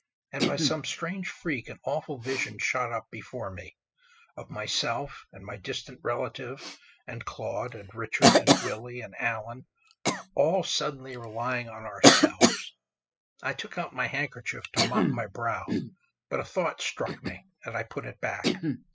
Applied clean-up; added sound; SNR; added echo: classical method spectral subtraction.